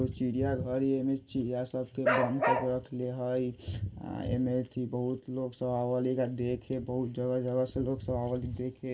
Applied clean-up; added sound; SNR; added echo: none; Bark; -1 dB; reverberation time 0.2 s.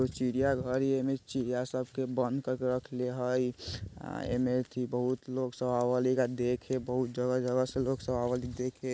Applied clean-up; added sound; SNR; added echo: none; none; none; none.